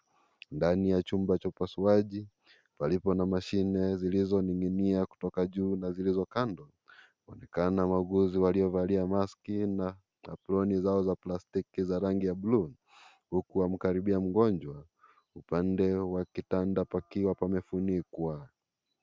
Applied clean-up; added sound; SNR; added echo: none; none; none; none.